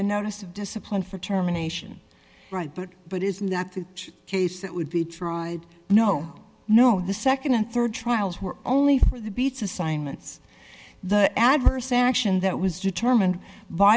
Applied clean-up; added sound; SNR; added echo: none; none; none; none.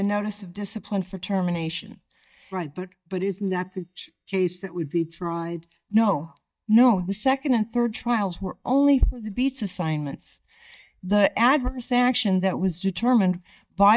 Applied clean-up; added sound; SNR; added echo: neural mask model DeepFilterNet 3.